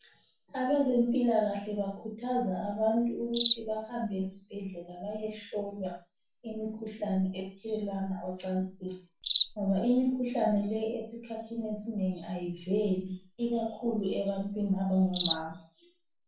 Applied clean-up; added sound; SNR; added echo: none; Cricket; 12 dB; reverberation time 0.3 s.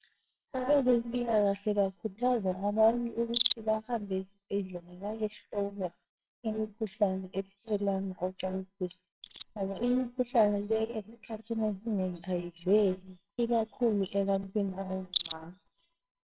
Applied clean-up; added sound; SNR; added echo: neural separator model SepFormer WHAMR!.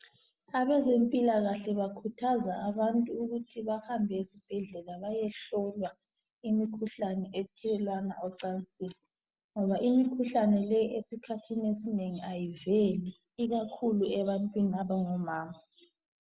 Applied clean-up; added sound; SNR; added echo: none; none; none; none.